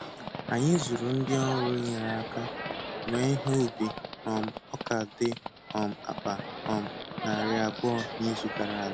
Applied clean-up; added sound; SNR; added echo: none; Livestock, farm animals, working animals; 7 dB; none.